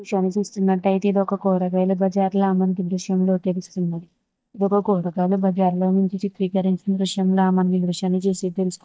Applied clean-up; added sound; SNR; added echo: neural mask model DeepFilterNet 3.